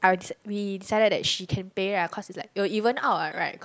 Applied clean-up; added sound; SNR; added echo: none; none; none; none.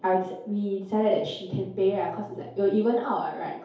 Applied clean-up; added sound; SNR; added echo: none; none; none; reverberation time 2.4 s.